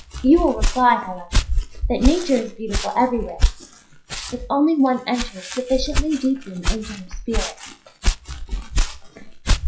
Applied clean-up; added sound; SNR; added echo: classical method WPE with log-MMSE.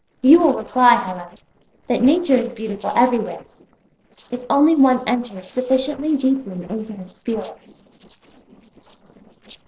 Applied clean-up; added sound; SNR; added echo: neural separator model SepFormer DNS4.